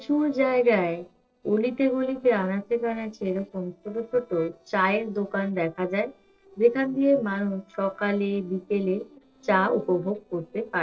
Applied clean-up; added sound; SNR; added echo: neural separator model SepFormer DNS4.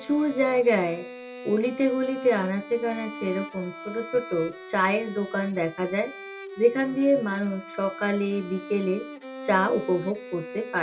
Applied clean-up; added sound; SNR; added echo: none; Bowed string instrument; 13 dB; reverberation time 0.2 s.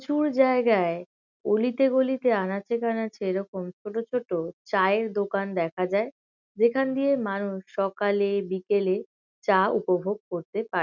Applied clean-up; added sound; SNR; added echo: none; none; none; none.